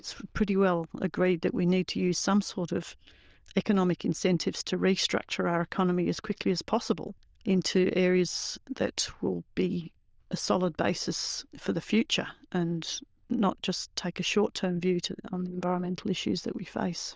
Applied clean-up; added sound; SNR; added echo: neural diffusion model UNIVERSE++.